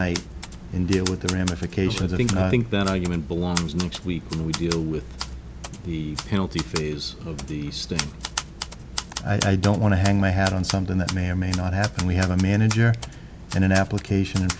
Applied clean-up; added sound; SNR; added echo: none; Typewriter; 12 dB; none.